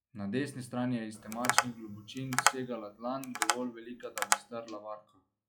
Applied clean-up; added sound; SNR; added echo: classical method log-MMSE.